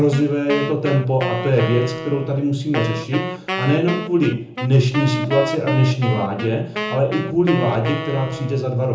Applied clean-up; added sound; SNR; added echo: none; Wind instrument, woodwind instrument; 8 dB; reverberation time 0.6 s.